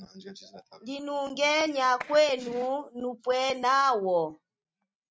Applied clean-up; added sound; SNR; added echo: neural mask model RNNoise.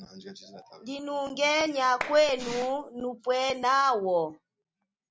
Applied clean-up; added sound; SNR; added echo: none; Clapping; 12 dB; none.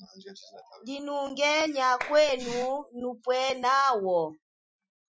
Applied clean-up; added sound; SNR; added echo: classical method Wiener filter.